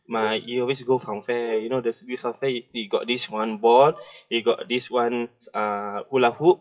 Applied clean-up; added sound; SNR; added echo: classical method WPE with log-MMSE.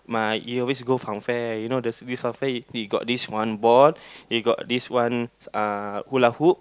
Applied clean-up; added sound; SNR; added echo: none; none; none; none.